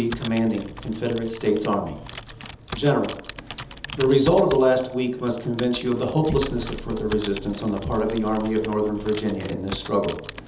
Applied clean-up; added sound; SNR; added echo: none; Computer keyboard; 15 dB; reverberation time 1.2 s.